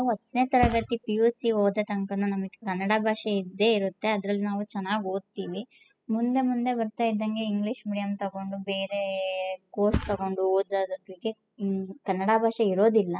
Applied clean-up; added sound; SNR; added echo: classical method spectral subtraction.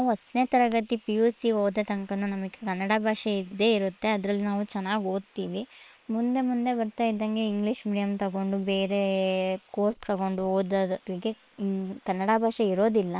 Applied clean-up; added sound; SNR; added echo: neural separator model SepFormer WHAM!.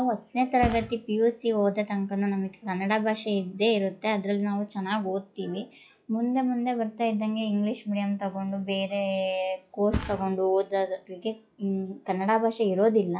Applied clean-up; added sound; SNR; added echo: classical method log-MMSE.